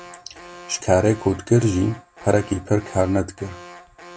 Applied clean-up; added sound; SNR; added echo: none; Alarm; 20 dB; none.